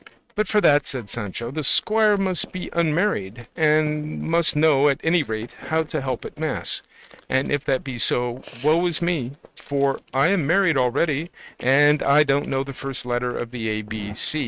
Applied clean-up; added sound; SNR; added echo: neural mask model RNNoise.